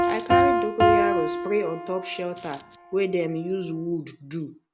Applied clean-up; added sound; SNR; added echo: none; Piano + Coin (dropping); -3 dB; none.